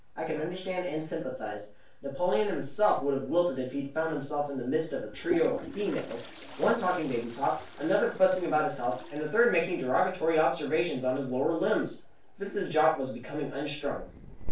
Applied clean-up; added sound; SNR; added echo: neural separator model SepFormer DNS4.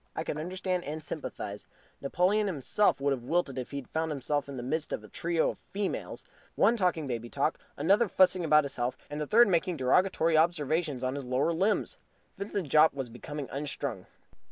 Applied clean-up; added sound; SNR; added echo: none; none; none; none.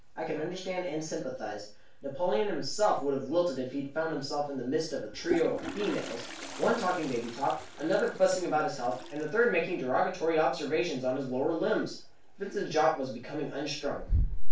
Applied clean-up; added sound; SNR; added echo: none; Toilet flush; 12 dB; reverberation time 0.3 s.